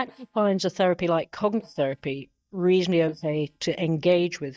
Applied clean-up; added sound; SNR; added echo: neural mask model DeepFilterNet 3.